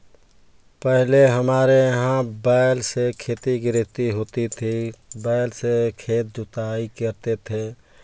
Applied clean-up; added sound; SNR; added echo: none; none; none; none.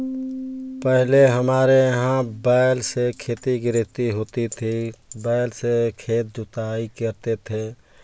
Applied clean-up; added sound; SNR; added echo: none; Piano; 17 dB; none.